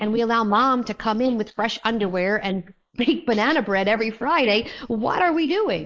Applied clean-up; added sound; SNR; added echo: neural mask model Resemble Enhance denoiser.